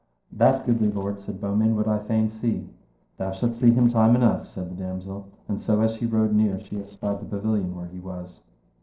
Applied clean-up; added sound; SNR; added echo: neural separator model SepFormer DNS4.